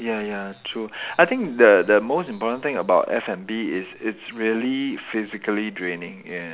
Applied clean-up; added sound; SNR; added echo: none; none; none; none.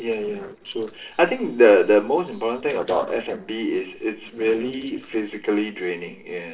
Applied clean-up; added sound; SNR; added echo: neural separator model SepFormer DNS4.